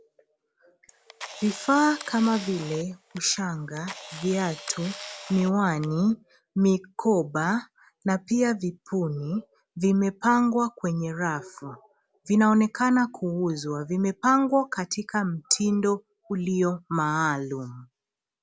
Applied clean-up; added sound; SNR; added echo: none; Camera; 16 dB; none.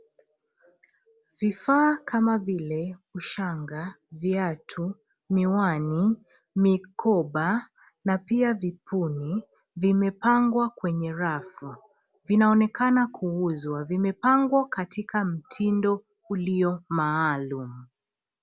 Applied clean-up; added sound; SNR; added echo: none; none; none; none.